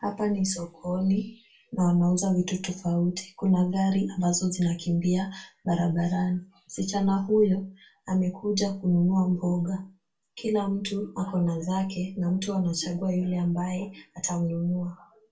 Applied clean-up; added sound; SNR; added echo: none; none; none; reverberation time 0.2 s.